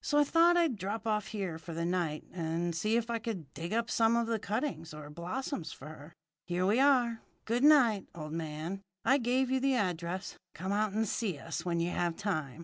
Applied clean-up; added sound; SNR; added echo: none; none; none; none.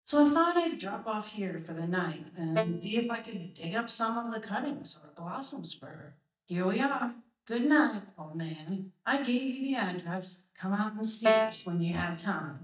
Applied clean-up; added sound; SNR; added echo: neural mask model DeepFilterNet 3.